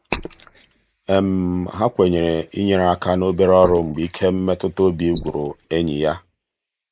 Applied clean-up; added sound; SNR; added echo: neural mask model Resemble Enhance denoiser.